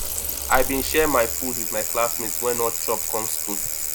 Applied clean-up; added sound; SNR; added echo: none; Bicycle; 1 dB; none.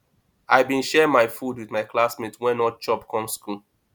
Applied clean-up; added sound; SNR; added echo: none; none; none; none.